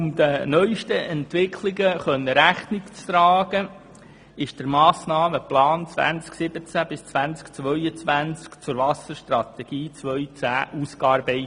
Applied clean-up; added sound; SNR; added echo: none; none; none; none.